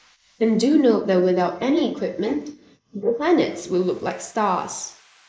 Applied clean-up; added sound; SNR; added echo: neural mask model Resemble Enhance denoiser.